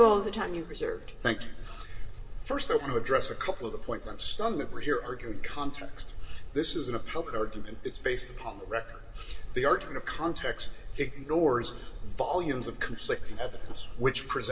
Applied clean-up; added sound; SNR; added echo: none; none; none; reverberation time 0.9 s.